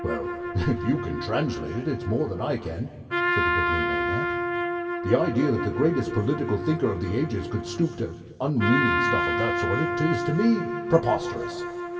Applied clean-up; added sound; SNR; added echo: none; Trumpet; 2 dB; reverberation time 2.1 s.